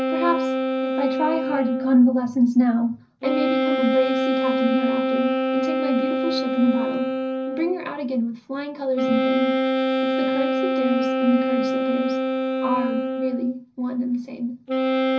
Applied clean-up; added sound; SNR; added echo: none; Wind instrument, woodwind instrument; -1 dB; reverberation time 0.4 s.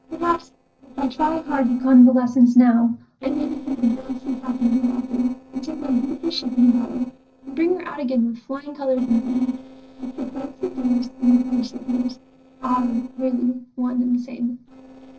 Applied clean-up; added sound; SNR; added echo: neural separator model SepFormer DNS4.